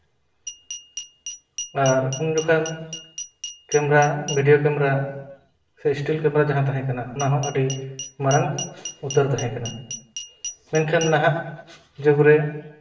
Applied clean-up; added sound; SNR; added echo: none; Glass; 13 dB; reverberation time 0.8 s.